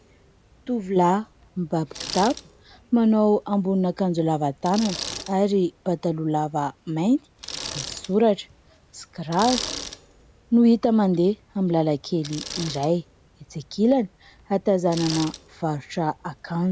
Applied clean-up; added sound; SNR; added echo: none; Bicycle; 15 dB; none.